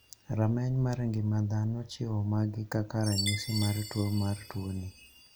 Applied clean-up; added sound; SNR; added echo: none; Chime; 13 dB; none.